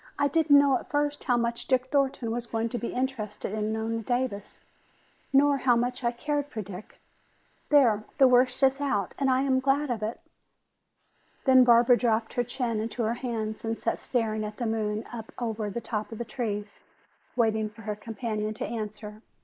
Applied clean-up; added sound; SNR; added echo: neural mask model Resemble Enhance denoiser.